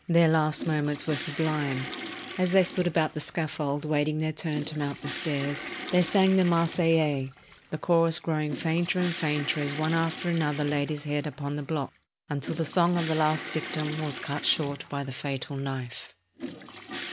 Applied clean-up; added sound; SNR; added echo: none; Toilet flush / Water; 13 dB; none.